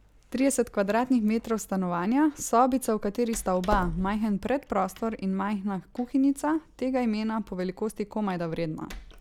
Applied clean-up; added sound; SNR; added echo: none; Door; 16 dB; none.